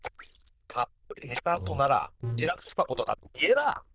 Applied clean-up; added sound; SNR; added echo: neural diffusion model UNIVERSE++.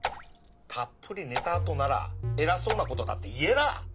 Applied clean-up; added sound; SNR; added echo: none; Raindrop / Splash, splatter; 11 dB; none.